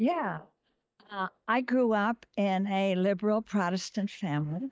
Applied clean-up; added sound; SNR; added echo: neural mask model DeepFilterNet 3.